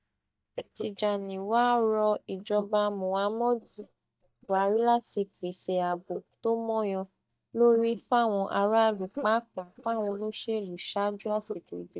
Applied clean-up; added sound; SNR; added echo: neural mask model DeepFilterNet 3.